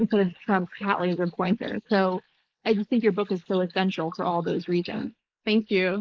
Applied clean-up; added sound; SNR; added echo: neural mask model Resemble Enhance denoiser.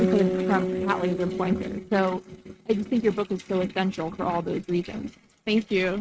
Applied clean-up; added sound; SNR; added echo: neural mask model RNNoise.